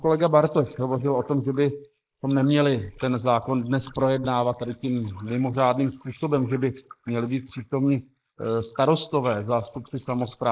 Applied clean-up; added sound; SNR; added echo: neural mask model Resemble Enhance denoiser.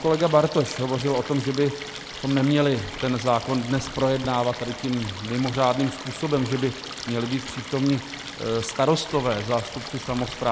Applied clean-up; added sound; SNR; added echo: none; Stream; 12 dB; none.